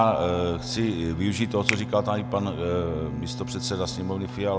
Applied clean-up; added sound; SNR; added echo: none; Bowed string instrument + Finger snapping; 7 dB; none.